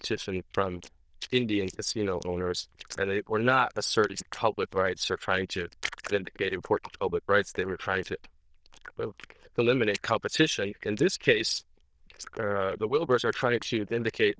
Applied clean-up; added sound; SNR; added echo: neural diffusion model UNIVERSE++.